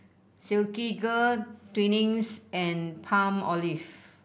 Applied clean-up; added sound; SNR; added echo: none; none; none; none.